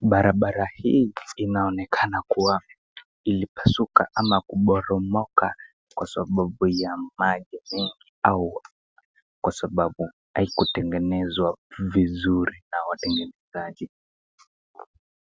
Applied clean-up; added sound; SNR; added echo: none; none; none; none.